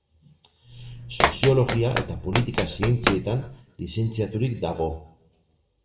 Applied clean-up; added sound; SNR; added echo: none; Run; 2 dB; reverberation time 0.6 s.